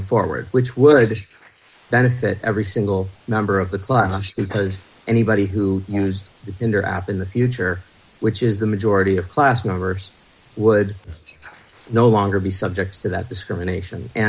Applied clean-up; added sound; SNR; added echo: neural mask model Resemble Enhance denoiser.